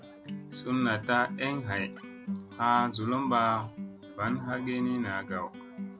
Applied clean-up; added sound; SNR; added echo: none; Acoustic guitar; 11 dB; none.